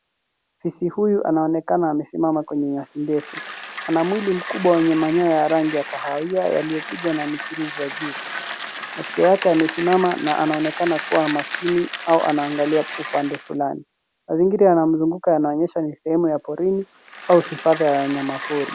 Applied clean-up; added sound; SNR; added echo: none; Bicycle; 12 dB; none.